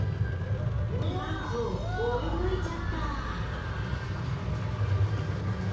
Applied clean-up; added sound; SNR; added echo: none; Rain; 7 dB; reverberation time 0.6 s.